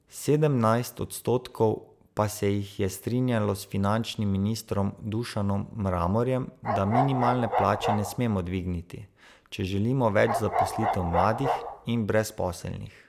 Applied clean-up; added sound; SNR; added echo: none; Bark; 2 dB; none.